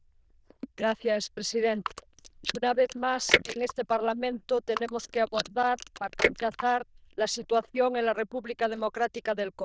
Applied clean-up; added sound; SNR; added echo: neural diffusion model UNIVERSE++.